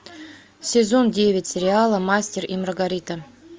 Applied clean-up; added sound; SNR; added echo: none; none; none; none.